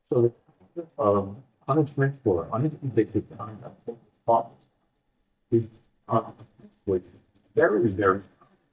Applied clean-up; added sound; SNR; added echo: neural mask model DeepFilterNet 3.